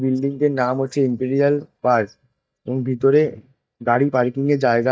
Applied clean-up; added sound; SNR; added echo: neural mask model DeepFilterNet 3.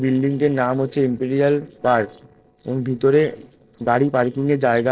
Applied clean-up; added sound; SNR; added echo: neural separator model SepFormer DNS4.